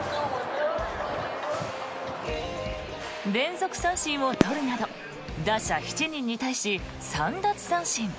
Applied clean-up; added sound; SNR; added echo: none; Fireworks; 4 dB; none.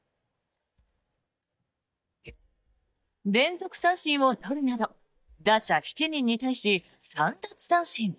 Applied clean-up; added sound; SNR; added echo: neural mask model DeepFilterNet 3.